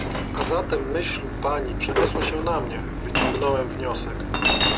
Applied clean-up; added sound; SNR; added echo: none; Chink, clink + Engine / Boat, Water vehicle; -2 dB; none.